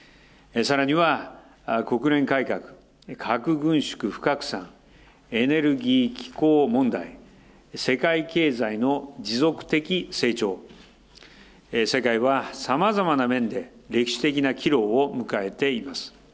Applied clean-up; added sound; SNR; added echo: none; none; none; none.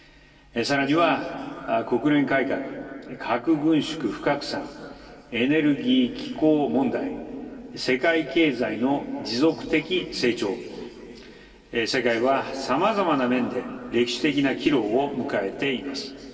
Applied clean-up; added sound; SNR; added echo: none; none; none; reverberation time 3.0 s.